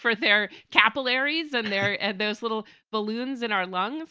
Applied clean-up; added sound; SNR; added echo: none; none; none; none.